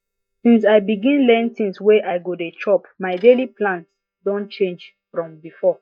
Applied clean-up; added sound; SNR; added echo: neural mask model DeepFilterNet 3.